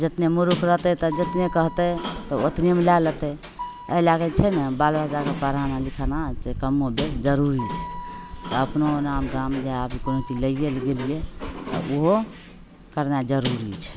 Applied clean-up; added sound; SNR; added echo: none; Sliding door; 12 dB; none.